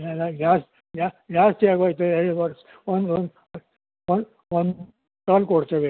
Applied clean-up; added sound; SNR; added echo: none; none; none; none.